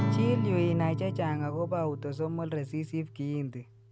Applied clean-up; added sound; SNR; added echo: none; Acoustic guitar / Strum; 2 dB; none.